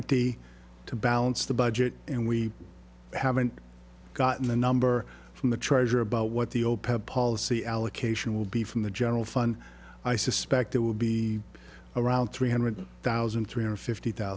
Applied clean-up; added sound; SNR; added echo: none; none; none; none.